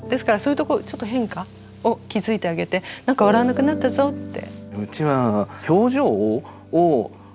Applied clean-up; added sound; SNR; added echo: none; none; none; none.